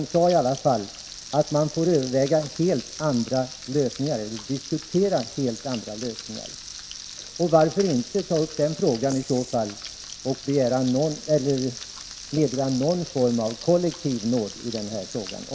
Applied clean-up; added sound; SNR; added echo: none; Frying (food); 14 dB; none.